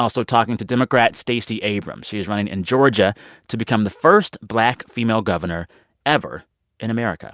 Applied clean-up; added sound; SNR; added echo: none; none; none; none.